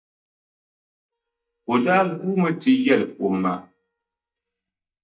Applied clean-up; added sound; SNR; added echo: neural mask model DeepFilterNet 3.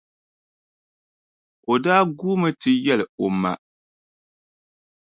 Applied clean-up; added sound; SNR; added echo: none; none; none; none.